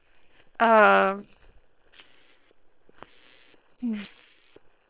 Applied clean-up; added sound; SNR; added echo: neural separator model SepFormer WHAM!.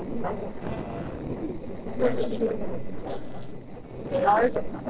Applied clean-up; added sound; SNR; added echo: neural separator model SepFormer DNS4.